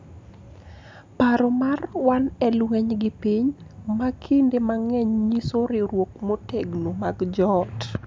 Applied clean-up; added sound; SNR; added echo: none; none; none; none.